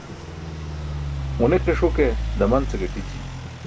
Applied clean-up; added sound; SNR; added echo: none; Idling / Truck; 2 dB; none.